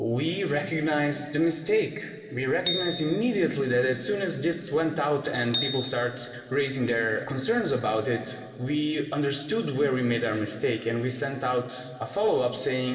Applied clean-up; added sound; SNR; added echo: none; Bicycle bell; 9 dB; reverberation time 2.4 s.